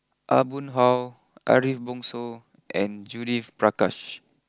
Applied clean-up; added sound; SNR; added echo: none; none; none; none.